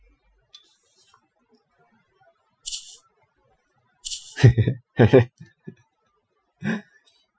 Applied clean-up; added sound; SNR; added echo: classical method Wiener filter.